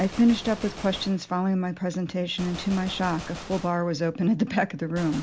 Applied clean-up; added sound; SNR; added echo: none; Gunshot, gunfire; 16 dB; none.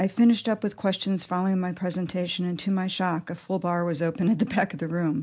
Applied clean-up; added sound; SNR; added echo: none; none; none; none.